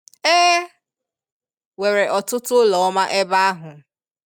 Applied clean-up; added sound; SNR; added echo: none; none; none; none.